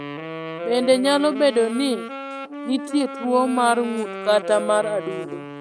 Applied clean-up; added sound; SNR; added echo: neural mask model RNNoise.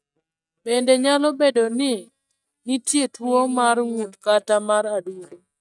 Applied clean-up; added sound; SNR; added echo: neural mask model DeepFilterNet 3.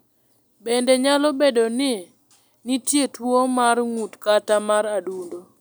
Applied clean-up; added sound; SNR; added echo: none; none; none; none.